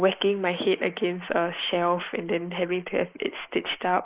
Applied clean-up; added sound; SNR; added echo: neural mask model Resemble Enhance denoiser.